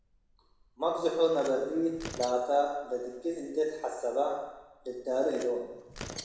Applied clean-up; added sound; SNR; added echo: none; Tearing; 18 dB; reverberation time 1.0 s.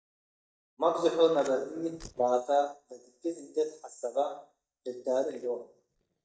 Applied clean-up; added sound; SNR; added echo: neural mask model DeepFilterNet 3.